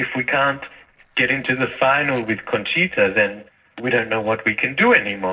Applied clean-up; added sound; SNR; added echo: neural separator model SepFormer DNS4.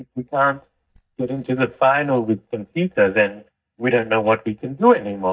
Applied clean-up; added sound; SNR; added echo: neural mask model DeepFilterNet 3.